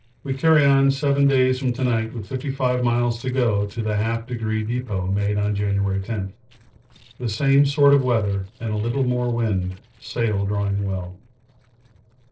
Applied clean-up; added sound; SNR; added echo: neural separator model SepFormer DNS4.